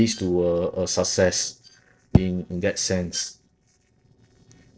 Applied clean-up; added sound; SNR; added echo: neural separator model SepFormer DNS4.